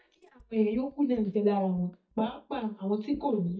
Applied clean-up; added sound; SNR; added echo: neural mask model DeepFilterNet 3.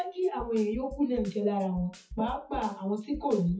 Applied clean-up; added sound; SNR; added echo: classical method WPE with log-MMSE.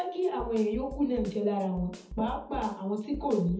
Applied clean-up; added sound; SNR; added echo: none; Snare drum; 14 dB; reverberation time 0.6 s.